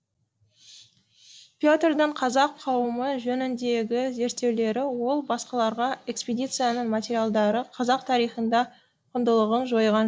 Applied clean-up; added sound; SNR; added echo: none; none; none; none.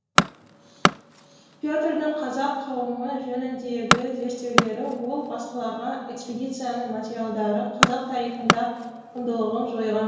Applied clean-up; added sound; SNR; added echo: none; Tools; -2 dB; reverberation time 1.2 s.